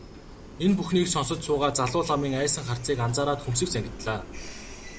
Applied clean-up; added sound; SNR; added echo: none; Train; 14 dB; none.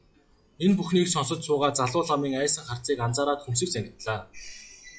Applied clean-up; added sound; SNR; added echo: classical method log-MMSE.